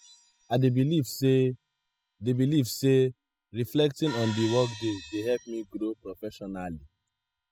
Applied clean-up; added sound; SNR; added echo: classical method spectral subtraction.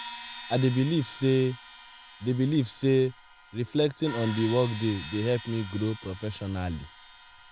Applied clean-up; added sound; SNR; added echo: none; Crash cymbal; 15 dB; none.